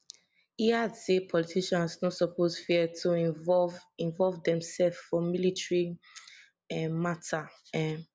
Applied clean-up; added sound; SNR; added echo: none; none; none; none.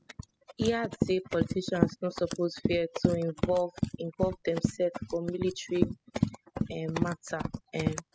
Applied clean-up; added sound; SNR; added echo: classical method spectral subtraction.